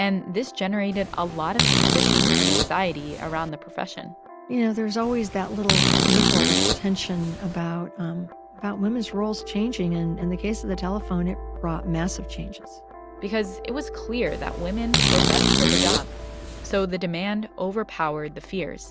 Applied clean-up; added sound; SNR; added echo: none; Fart; -4 dB; none.